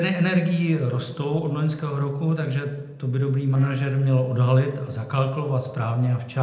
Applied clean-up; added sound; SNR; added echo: neural separator model SepFormer DNS4.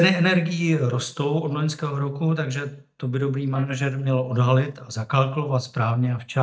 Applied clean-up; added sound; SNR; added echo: neural mask model DeepFilterNet 3.